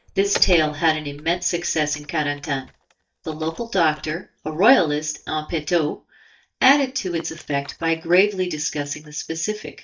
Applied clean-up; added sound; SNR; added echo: neural mask model DeepFilterNet 3.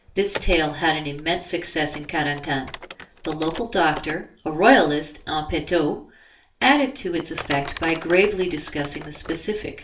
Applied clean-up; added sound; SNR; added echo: none; Typing; 17 dB; reverberation time 0.3 s.